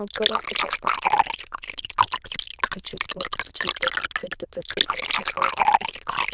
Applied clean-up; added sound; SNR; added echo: neural diffusion model UNIVERSE++.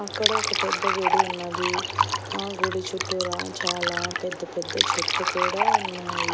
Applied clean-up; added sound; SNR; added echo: none; Fill (with liquid); -4 dB; none.